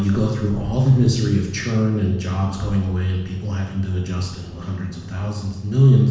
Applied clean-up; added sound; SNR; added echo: none; Thunderstorm; 18 dB; reverberation time 1.1 s.